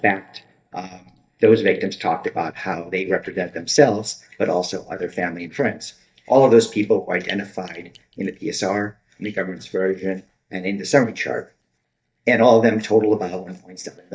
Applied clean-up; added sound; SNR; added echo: neural mask model DeepFilterNet 3.